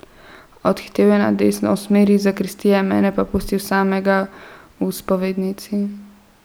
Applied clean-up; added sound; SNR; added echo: none; none; none; none.